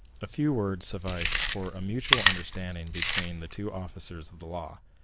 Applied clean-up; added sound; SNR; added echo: none; Chewing, mastication; -1 dB; none.